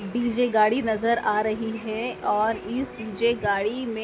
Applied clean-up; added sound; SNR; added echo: none; Piano; 17 dB; none.